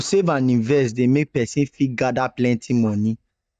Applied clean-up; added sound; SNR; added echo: neural mask model DeepFilterNet 3.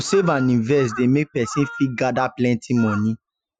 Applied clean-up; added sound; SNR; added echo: classical method Wiener filter.